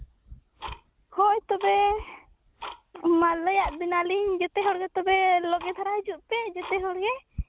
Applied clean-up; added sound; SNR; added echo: none; Tick-tock; 17 dB; none.